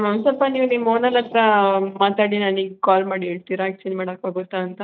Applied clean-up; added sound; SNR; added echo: neural mask model DeepFilterNet 3.